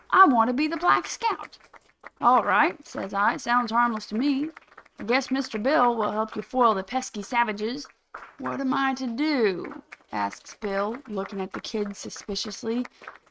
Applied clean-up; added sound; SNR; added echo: neural mask model RNNoise.